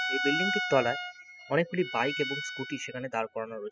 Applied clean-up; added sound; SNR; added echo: classical method spectral subtraction.